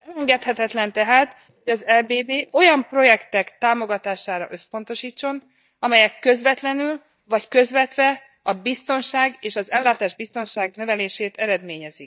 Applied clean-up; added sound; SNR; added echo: neural mask model DeepFilterNet 3.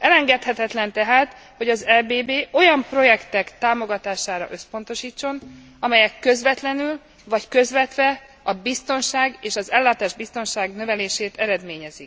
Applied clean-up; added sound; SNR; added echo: none; none; none; none.